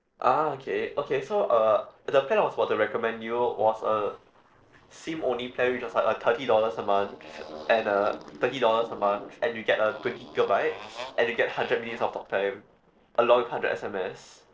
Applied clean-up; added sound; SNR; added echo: neural separator model SepFormer DNS4.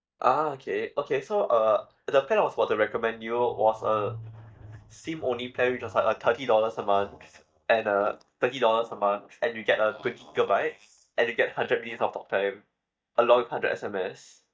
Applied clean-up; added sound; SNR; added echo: neural mask model DeepFilterNet 3.